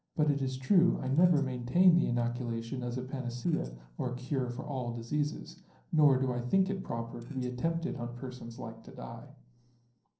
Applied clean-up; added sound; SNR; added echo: neural separator model SepFormer DNS4.